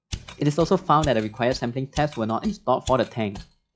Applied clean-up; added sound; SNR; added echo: classical method log-MMSE.